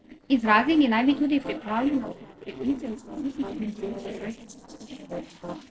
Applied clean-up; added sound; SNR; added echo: neural separator model SepFormer DNS4.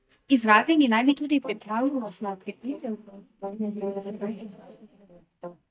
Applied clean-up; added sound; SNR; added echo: neural mask model DeepFilterNet 3.